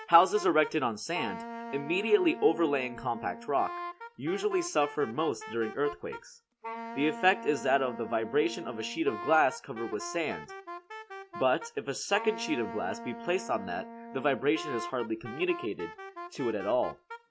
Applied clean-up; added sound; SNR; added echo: none; Wind instrument, woodwind instrument; 12 dB; none.